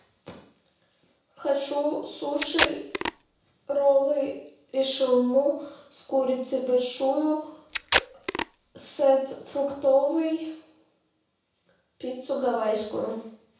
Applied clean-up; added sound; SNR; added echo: none; Packing tape, duct tape; 1 dB; reverberation time 0.7 s.